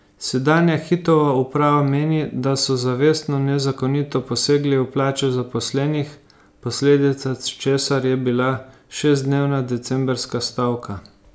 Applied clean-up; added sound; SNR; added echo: none; none; none; none.